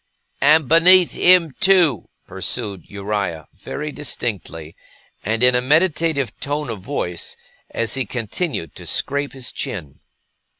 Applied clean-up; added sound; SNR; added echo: none; none; none; none.